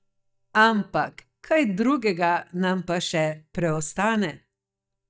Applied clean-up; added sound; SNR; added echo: neural mask model DeepFilterNet 3.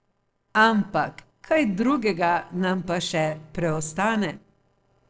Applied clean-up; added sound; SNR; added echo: neural separator model SepFormer DNS4.